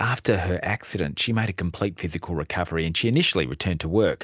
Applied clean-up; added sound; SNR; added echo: none; none; none; none.